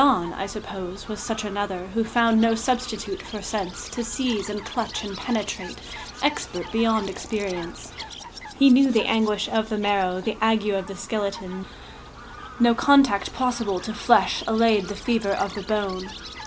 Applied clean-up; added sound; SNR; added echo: none; Chirp, tweet; 17 dB; none.